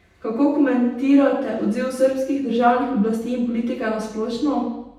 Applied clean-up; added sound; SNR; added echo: none; none; none; reverberation time 0.8 s.